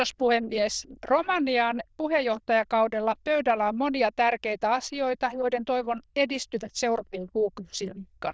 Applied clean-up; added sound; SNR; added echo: neural diffusion model UNIVERSE++.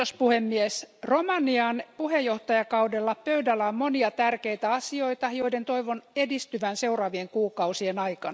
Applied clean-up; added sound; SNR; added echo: none; none; none; none.